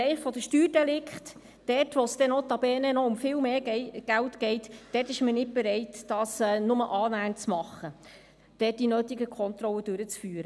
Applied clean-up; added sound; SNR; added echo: none; none; none; none.